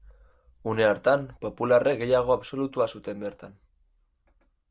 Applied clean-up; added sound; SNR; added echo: none; none; none; none.